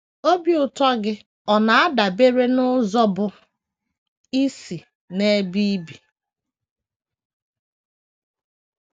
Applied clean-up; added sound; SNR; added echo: none; none; none; none.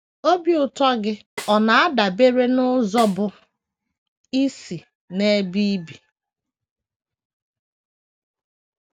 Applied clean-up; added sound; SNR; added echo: none; Snare drum; 18 dB; none.